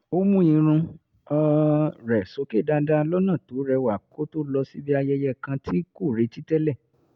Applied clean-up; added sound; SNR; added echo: none; none; none; none.